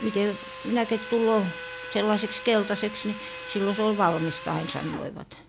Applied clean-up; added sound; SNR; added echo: none; Drill; 7 dB; none.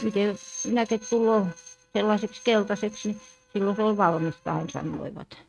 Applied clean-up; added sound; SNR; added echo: neural mask model RNNoise.